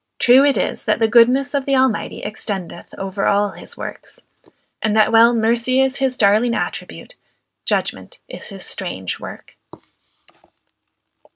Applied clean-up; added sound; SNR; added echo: none; none; none; none.